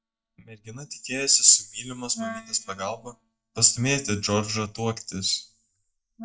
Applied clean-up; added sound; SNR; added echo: neural mask model DeepFilterNet 3.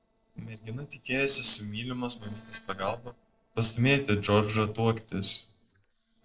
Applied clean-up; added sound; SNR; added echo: neural separator model SepFormer DNS4.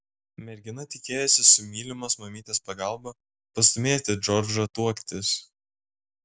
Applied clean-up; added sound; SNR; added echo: none; none; none; none.